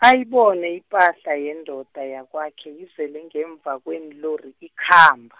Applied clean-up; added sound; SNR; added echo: none; none; none; none.